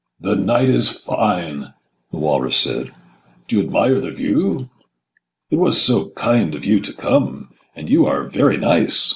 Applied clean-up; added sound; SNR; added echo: none; none; none; none.